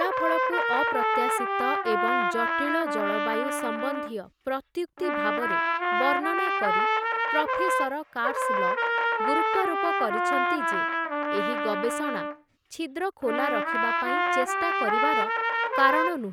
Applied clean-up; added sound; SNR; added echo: none; Trumpet; -5 dB; none.